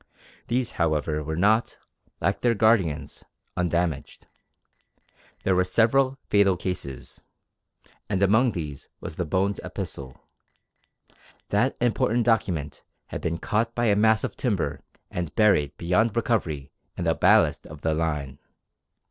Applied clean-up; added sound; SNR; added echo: neural separator model SepFormer DNS4.